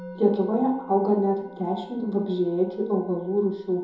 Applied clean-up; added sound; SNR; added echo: none; Musical instrument; 20 dB; reverberation time 2.7 s.